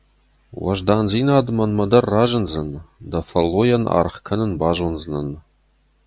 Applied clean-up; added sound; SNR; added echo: none; none; none; none.